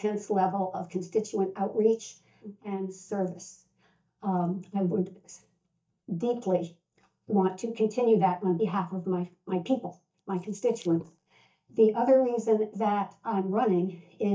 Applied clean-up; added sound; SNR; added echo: neural mask model DeepFilterNet 3.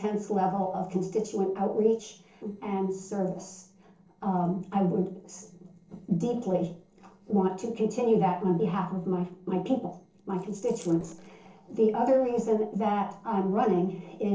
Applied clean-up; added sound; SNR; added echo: neural separator model SepFormer DNS4.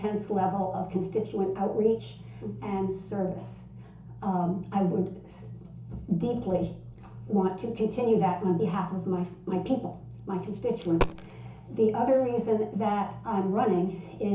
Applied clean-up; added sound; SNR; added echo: none; Coin (dropping); 5 dB; reverberation time 0.7 s.